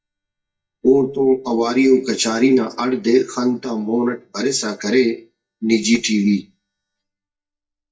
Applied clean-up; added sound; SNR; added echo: neural mask model DeepFilterNet 3.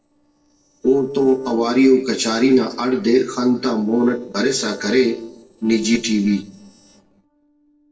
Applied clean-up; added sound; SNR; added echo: neural separator model SepFormer DNS4.